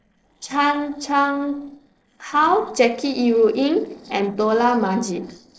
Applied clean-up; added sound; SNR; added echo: neural separator model SepFormer DNS4.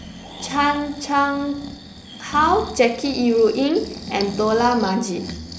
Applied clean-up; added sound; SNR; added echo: none; Breathing; 13 dB; none.